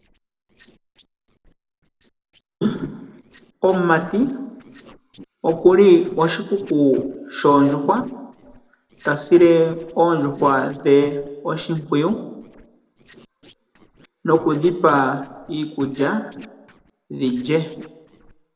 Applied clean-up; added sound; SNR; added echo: neural separator model SepFormer DNS4.